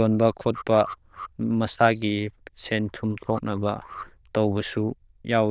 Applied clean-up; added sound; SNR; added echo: neural diffusion model UNIVERSE++.